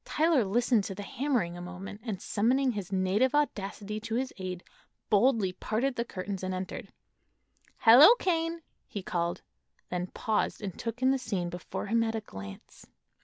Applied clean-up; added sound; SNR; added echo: none; none; none; none.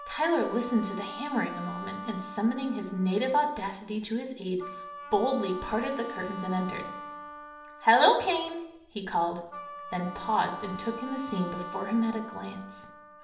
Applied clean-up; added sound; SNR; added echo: none; Wind instrument, woodwind instrument; 12 dB; reverberation time 0.8 s.